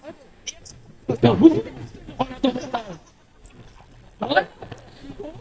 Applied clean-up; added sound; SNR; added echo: neural mask model DeepFilterNet 3.